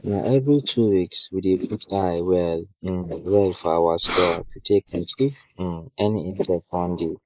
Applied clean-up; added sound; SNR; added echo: neural mask model Resemble Enhance denoiser.